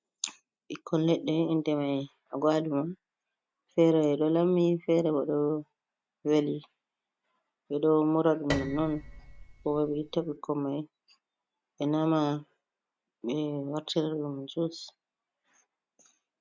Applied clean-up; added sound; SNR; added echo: none; Piano; 9 dB; none.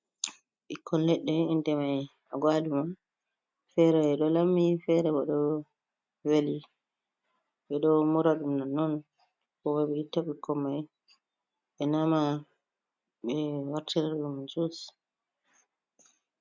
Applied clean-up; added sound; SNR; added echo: none; none; none; none.